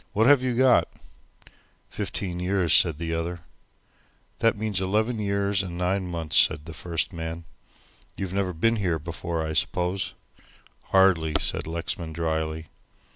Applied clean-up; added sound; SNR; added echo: none; none; none; none.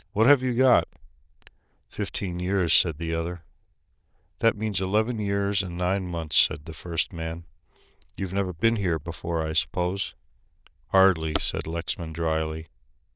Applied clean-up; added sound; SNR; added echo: neural diffusion model UNIVERSE++.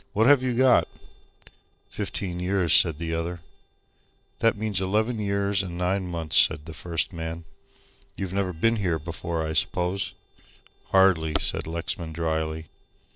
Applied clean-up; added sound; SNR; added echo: neural separator model SepFormer DNS4.